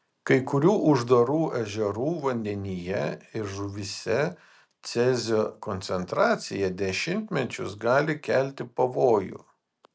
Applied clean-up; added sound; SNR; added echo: none; none; none; none.